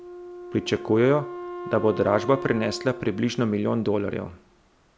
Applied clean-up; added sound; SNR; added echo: none; Wind instrument, woodwind instrument; 12 dB; none.